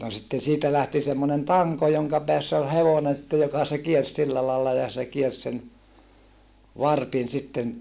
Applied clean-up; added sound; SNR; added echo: none; none; none; none.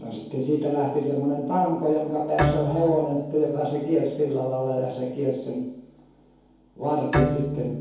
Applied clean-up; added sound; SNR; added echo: none; Bowed string instrument; 7 dB; reverberation time 2.0 s.